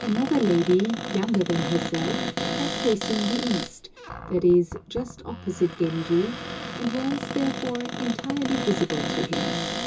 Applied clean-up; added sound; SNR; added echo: none; Cupboard open or close; 5 dB; reverberation time 0.2 s.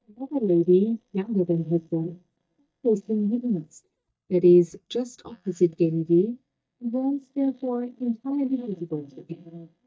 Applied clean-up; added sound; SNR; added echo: neural mask model DeepFilterNet 3.